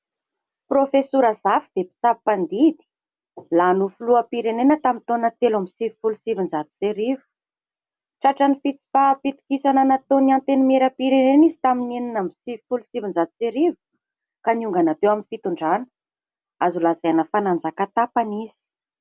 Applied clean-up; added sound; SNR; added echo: none; none; none; none.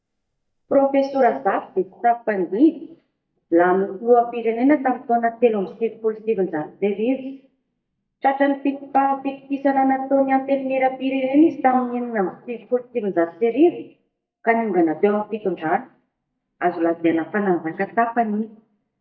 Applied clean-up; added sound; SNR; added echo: neural mask model DeepFilterNet 3.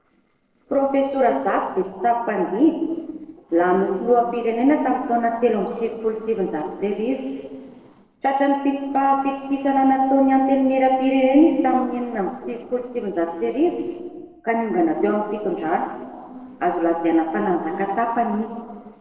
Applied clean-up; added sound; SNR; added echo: neural separator model SepFormer DNS4.